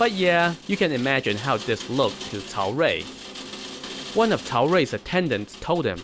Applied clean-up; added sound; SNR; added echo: none; Rain; 14 dB; none.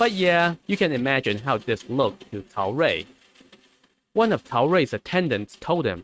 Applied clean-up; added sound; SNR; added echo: neural mask model RNNoise.